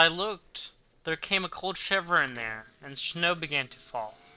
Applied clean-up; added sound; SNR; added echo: neural separator model SepFormer DNS4.